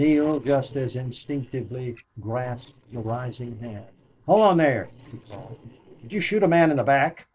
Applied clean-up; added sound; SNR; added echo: neural separator model SepFormer DNS4.